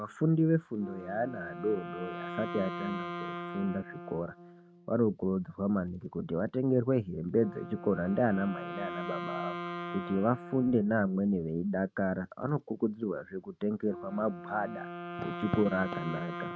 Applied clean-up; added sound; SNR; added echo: neural mask model RNNoise.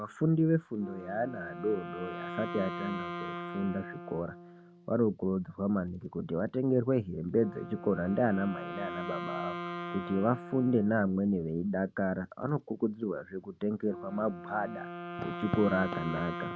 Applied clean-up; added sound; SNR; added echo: none; Wind instrument, woodwind instrument; 10 dB; none.